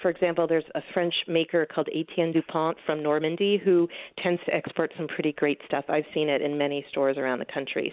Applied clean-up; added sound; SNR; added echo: neural mask model Resemble Enhance denoiser.